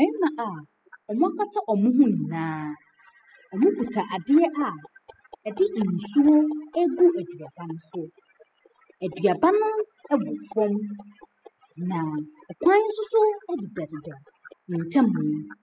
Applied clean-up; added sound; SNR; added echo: classical method spectral subtraction.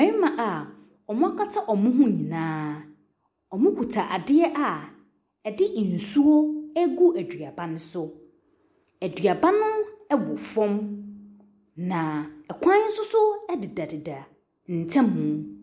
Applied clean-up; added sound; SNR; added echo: none; none; none; none.